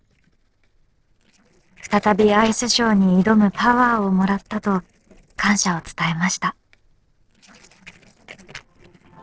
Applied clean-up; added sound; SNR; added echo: neural separator model SepFormer DNS4.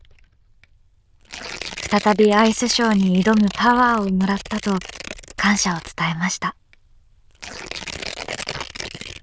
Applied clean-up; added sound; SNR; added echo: neural diffusion model UNIVERSE++.